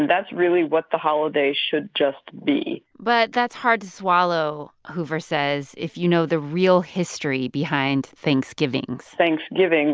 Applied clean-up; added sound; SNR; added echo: none; none; none; none.